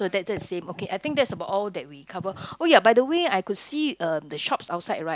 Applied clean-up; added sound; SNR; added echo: none; none; none; none.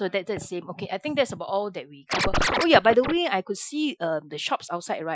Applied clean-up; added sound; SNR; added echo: classical method Wiener filter.